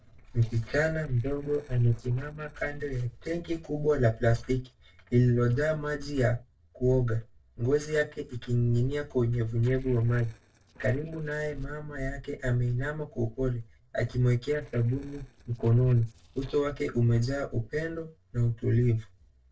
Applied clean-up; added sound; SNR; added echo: neural separator model SepFormer DNS4.